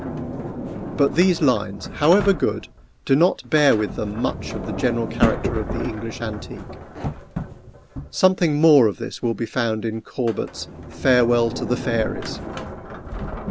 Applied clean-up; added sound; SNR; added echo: none; Sliding door; 8 dB; none.